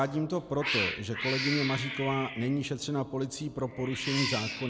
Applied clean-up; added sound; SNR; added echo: none; Cat; 5 dB; none.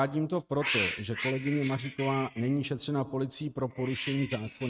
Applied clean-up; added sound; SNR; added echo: neural mask model RNNoise.